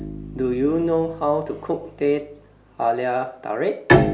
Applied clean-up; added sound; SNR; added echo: none; Bowed string instrument; 2 dB; none.